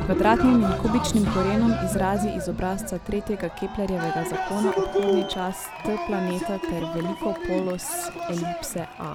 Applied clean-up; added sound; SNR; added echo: none; Cheering; 3 dB; none.